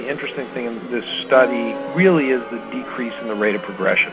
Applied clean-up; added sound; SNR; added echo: none; Crowd + Acoustic guitar; 10 dB; none.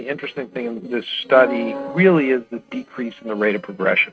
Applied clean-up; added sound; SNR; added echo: neural mask model RNNoise.